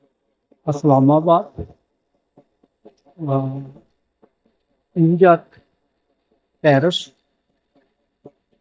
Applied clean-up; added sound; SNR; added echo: neural mask model DeepFilterNet 3.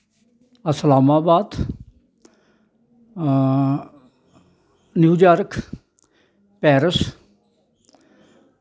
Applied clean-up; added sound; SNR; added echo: none; none; none; none.